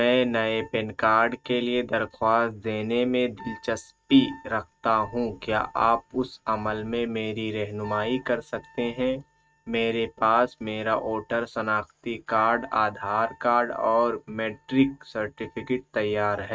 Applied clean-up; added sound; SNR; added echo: neural mask model RNNoise.